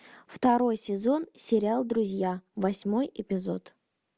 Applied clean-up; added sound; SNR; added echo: none; none; none; none.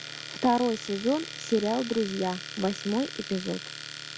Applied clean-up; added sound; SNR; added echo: none; Domestic sounds, home sounds; 11 dB; none.